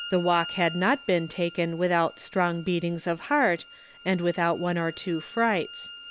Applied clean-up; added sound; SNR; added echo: none; Bowed string instrument; 16 dB; none.